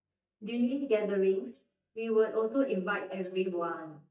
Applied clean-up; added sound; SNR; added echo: neural mask model DeepFilterNet 3.